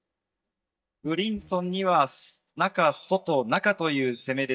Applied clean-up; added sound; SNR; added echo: neural mask model DeepFilterNet 3.